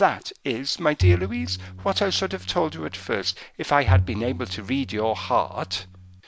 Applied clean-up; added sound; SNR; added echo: none; Bowed string instrument; 2 dB; none.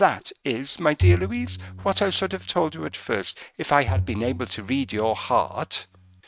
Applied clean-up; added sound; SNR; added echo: neural mask model RNNoise.